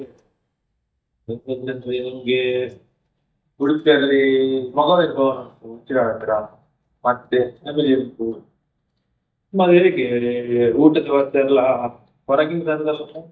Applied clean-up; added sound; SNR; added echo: neural mask model DeepFilterNet 3.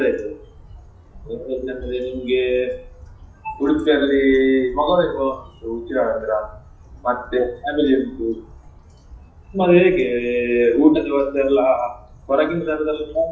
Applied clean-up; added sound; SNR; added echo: classical method WPE with log-MMSE.